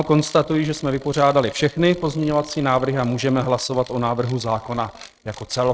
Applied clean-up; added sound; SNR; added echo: neural mask model RNNoise.